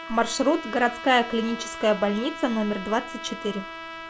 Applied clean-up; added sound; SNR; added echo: none; Trumpet; 12 dB; none.